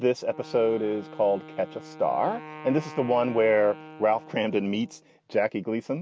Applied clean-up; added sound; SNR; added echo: none; Wind instrument, woodwind instrument; 18 dB; none.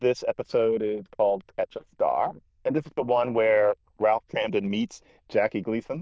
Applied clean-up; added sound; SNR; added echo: neural diffusion model UNIVERSE++.